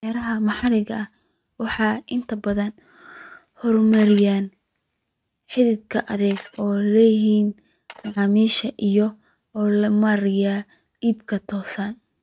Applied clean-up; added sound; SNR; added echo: neural mask model RNNoise.